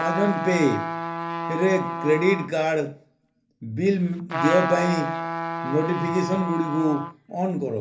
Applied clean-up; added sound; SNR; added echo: none; Trumpet; 5 dB; reverberation time 0.3 s.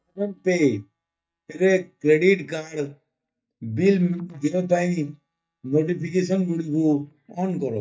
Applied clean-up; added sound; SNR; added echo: neural mask model DeepFilterNet 3.